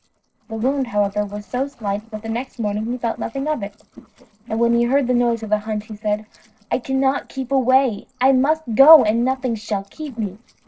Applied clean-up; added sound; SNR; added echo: neural separator model SepFormer DNS4.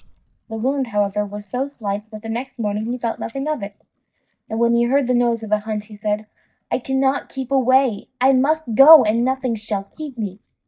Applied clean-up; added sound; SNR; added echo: neural mask model DeepFilterNet 3.